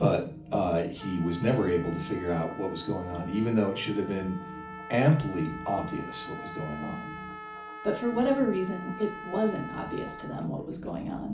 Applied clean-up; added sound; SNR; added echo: none; Trumpet; 14 dB; reverberation time 0.4 s.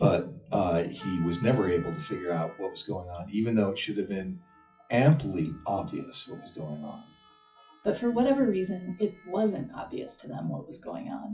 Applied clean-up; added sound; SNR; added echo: classical method WPE with log-MMSE.